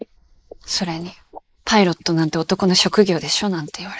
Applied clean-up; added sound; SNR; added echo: neural mask model Resemble Enhance denoiser.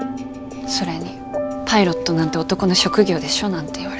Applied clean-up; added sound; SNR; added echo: none; Wind instrument, woodwind instrument; 10 dB; none.